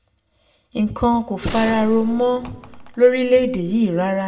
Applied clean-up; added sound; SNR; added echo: none; Gunshot, gunfire; 12 dB; reverberation time 0.6 s.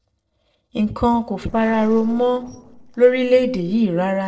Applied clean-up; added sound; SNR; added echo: neural separator model SepFormer DNS4.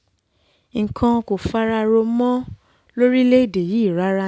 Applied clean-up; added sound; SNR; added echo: none; none; none; none.